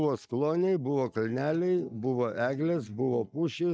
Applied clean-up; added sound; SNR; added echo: neural mask model DeepFilterNet 3.